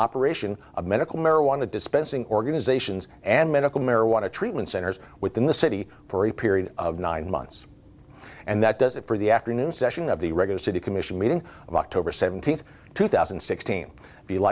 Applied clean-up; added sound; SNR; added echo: none; none; none; none.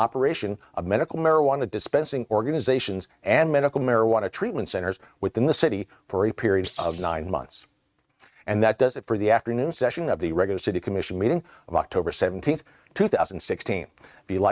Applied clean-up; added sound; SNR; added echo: neural mask model RNNoise.